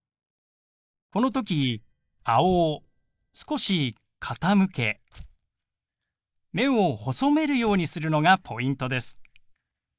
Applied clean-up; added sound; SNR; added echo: neural mask model DeepFilterNet 3.